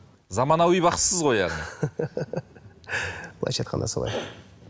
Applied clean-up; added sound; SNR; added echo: none; none; none; none.